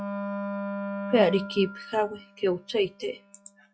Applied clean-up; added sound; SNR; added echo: classical method log-MMSE.